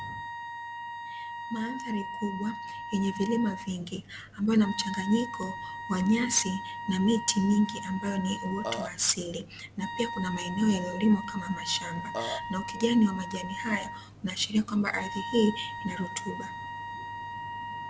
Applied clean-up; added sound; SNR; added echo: none; Burping, eructation + Wind instrument, woodwind instrument; 8 dB; none.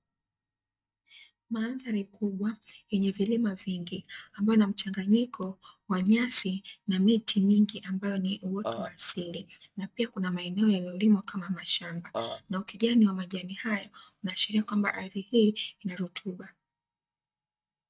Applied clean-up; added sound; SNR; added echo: neural mask model DeepFilterNet 3.